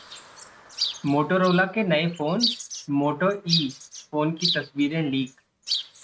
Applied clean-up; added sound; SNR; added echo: neural mask model RNNoise.